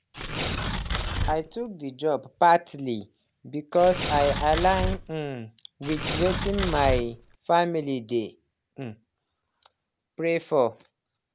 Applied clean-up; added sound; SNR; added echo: none; Tearing; 3 dB; none.